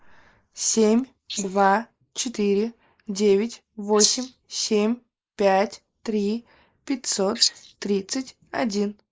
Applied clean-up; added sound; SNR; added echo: neural mask model Resemble Enhance denoiser.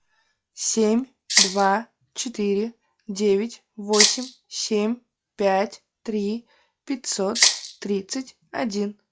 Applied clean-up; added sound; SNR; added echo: classical method log-MMSE.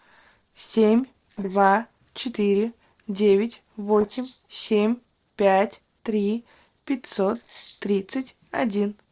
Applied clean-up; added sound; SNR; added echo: neural separator model SepFormer DNS4.